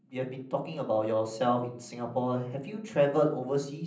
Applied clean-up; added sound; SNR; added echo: none; none; none; reverberation time 0.6 s.